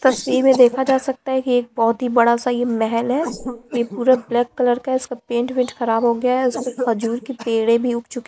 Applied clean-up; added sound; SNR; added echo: neural mask model Resemble Enhance denoiser.